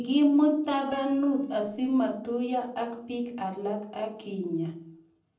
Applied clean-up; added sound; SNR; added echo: neural separator model SepFormer DNS4.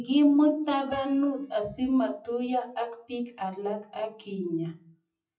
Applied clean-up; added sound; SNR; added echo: classical method WPE with log-MMSE.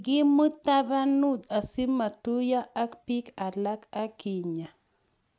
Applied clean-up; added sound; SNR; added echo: none; none; none; none.